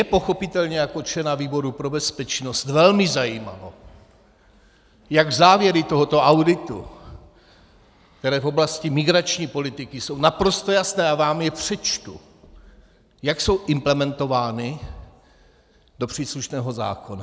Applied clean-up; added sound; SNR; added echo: none; none; none; none.